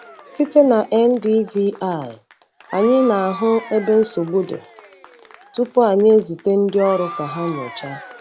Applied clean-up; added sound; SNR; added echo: none; Applause / Crowd / Cheering; 17 dB; none.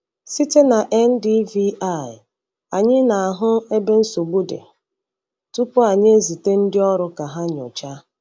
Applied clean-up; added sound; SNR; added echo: none; none; none; none.